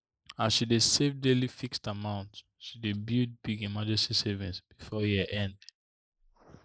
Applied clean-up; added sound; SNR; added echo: neural mask model Resemble Enhance denoiser.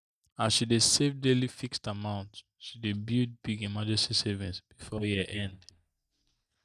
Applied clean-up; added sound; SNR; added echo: neural mask model DeepFilterNet 3.